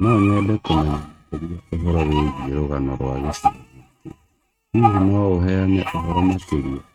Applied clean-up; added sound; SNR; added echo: neural mask model RNNoise.